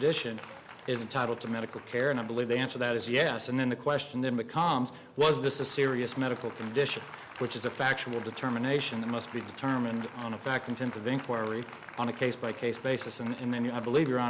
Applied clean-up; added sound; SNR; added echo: none; Applause; 17 dB; none.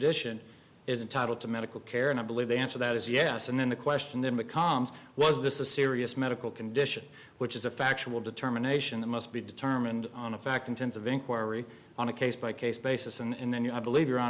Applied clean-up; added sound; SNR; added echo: none; none; none; none.